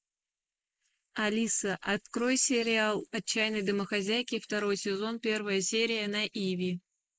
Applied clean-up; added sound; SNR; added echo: neural mask model Resemble Enhance denoiser.